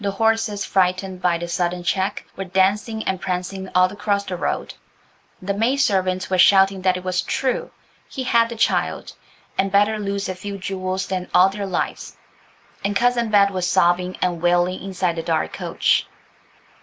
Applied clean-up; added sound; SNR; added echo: none; none; none; none.